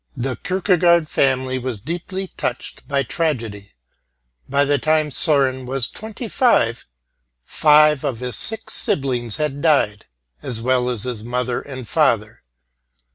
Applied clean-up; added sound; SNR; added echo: none; none; none; none.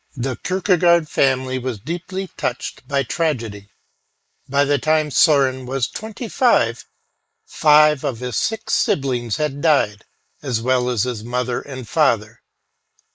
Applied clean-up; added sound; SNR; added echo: neural mask model Resemble Enhance denoiser.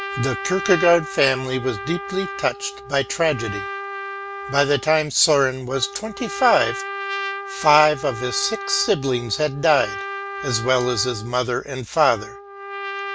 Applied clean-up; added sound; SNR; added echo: none; Trumpet; 10 dB; none.